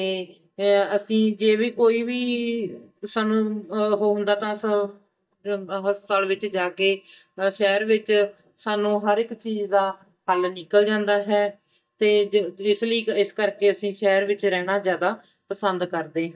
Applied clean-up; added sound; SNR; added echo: neural mask model DeepFilterNet 3.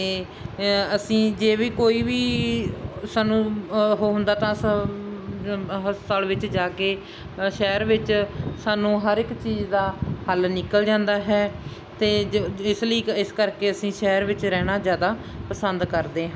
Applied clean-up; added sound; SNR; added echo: none; none; none; none.